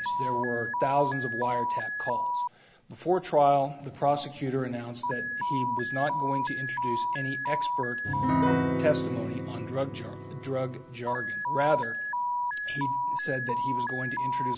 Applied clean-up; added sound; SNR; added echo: none; Alarm + Piano; -1 dB; none.